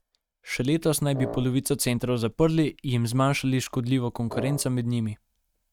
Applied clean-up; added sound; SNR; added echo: neural mask model RNNoise.